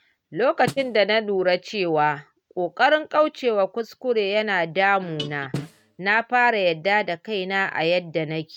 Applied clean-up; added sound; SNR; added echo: neural mask model RNNoise.